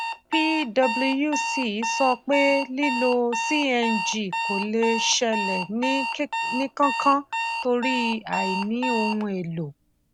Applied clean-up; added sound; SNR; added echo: none; Alarm; 4 dB; none.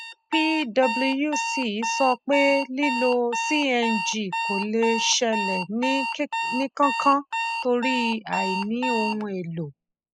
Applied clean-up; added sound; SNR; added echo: classical method spectral subtraction.